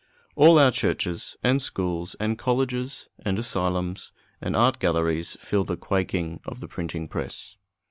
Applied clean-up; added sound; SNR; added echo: none; none; none; none.